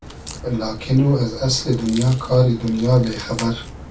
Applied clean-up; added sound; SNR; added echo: none; Crack; 15 dB; reverberation time 0.2 s.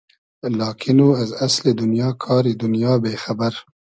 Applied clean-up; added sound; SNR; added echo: none; none; none; none.